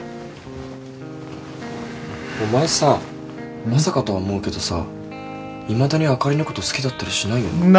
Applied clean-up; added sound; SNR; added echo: none; none; none; none.